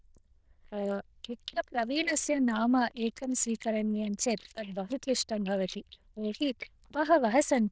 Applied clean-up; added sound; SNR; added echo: neural diffusion model UNIVERSE++.